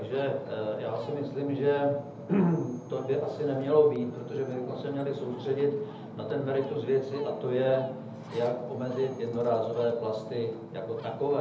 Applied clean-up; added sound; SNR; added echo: none; Ocean; 13 dB; reverberation time 0.7 s.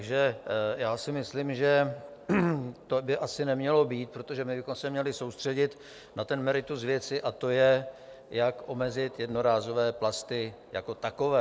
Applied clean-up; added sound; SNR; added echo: none; none; none; none.